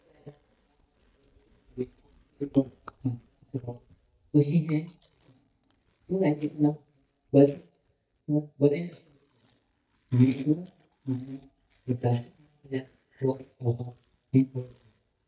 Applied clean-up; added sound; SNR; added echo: neural mask model DeepFilterNet 3.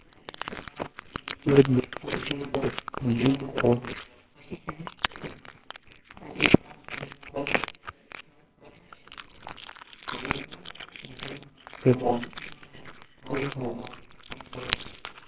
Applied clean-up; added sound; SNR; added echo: neural separator model SepFormer WHAMR!.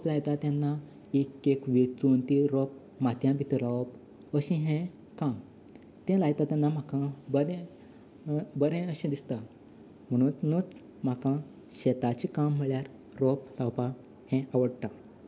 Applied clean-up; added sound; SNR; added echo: none; none; none; none.